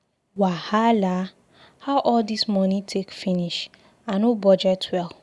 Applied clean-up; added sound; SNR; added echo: none; none; none; none.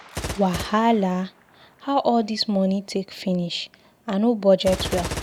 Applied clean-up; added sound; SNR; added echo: none; Gunshot, gunfire; 13 dB; none.